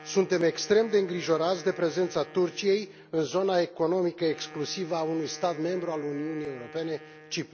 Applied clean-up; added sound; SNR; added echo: none; Wind instrument, woodwind instrument; 19 dB; none.